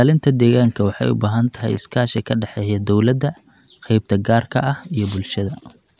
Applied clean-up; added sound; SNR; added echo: none; none; none; none.